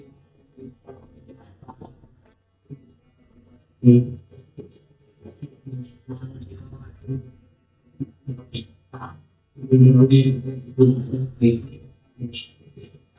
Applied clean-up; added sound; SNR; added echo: neural mask model DeepFilterNet 3.